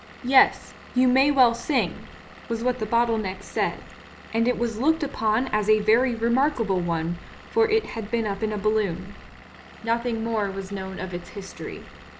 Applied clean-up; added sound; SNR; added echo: none; Engine / Vehicle; 20 dB; none.